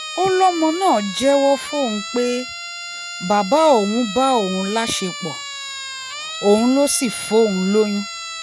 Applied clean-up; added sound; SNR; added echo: none; Siren; 11 dB; none.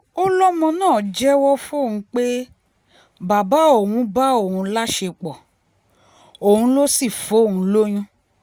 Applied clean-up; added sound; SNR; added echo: none; none; none; none.